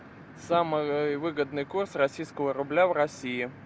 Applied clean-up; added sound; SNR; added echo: none; none; none; none.